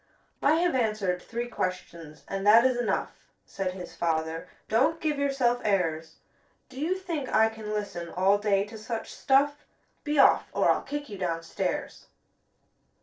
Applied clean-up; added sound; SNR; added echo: neural separator model SepFormer DNS4.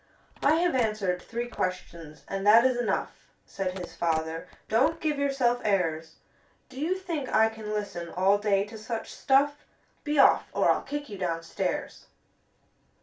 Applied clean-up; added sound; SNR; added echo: none; Telephone; 17 dB; reverberation time 0.2 s.